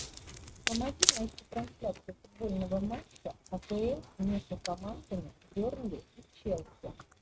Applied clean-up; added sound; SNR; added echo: neural mask model RNNoise.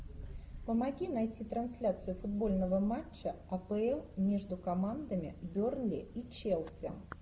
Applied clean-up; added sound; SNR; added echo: none; none; none; none.